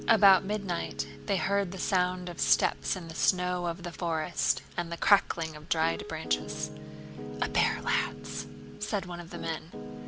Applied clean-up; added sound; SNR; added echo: none; Piano; 13 dB; none.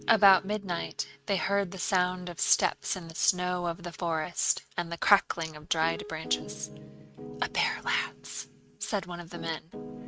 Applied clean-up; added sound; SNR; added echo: neural mask model RNNoise.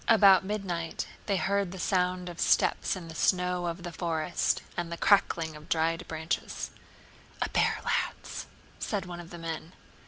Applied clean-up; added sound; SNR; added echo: none; none; none; none.